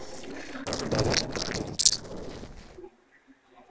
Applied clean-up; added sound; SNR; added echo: neural separator model SepFormer DNS4.